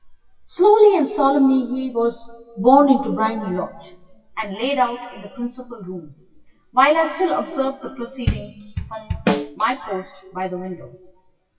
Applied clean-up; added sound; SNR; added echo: classical method WPE with log-MMSE.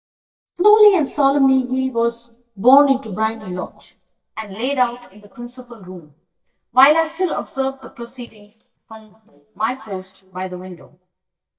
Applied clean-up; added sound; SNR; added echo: neural mask model DeepFilterNet 3.